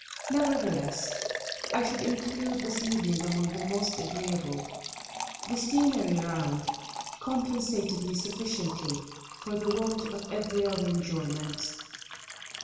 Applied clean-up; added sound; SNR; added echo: none; Liquid; 8 dB; reverberation time 1.1 s.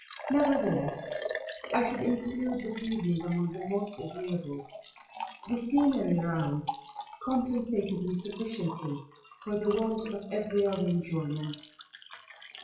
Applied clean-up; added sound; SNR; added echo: classical method WPE with log-MMSE.